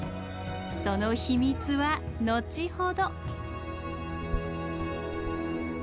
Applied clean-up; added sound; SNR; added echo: none; Bicycle; 13 dB; none.